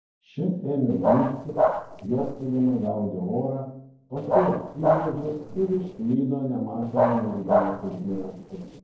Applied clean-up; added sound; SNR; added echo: neural separator model SepFormer DNS4.